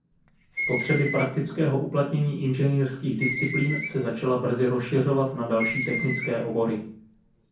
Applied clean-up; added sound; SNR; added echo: none; Screech; 9 dB; reverberation time 0.6 s.